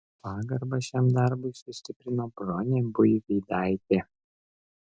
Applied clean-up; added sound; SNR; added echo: none; none; none; none.